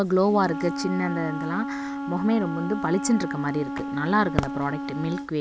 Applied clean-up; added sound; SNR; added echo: none; Wind instrument, woodwind instrument; 6 dB; none.